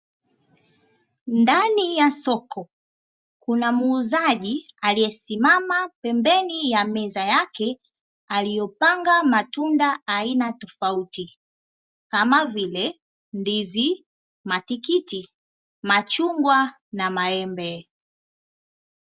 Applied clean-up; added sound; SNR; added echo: none; none; none; none.